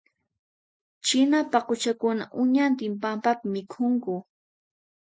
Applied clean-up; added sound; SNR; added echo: none; none; none; none.